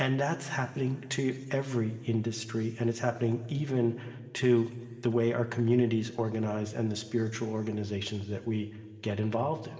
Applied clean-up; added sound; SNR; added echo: none; none; none; reverberation time 2.2 s.